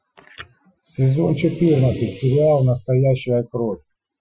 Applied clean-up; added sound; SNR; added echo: classical method Wiener filter.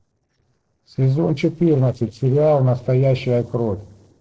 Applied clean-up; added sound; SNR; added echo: neural separator model SepFormer DNS4.